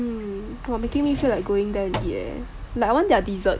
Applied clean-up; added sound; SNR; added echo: none; Drawer open or close; 11 dB; none.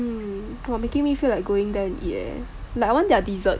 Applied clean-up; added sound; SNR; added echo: none; none; none; none.